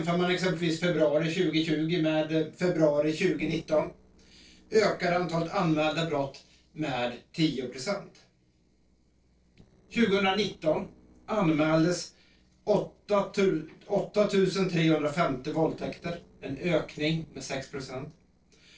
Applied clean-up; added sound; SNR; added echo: neural separator model SepFormer DNS4.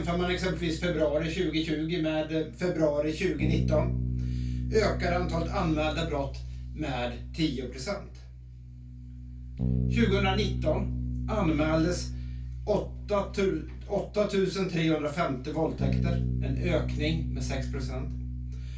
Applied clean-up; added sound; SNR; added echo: none; Bass guitar; 3 dB; reverberation time 0.2 s.